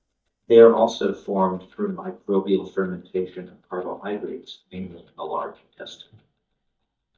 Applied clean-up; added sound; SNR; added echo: neural mask model DeepFilterNet 3.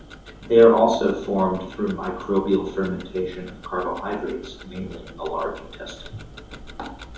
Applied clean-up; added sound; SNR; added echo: none; Tick-tock; 18 dB; reverberation time 2.7 s.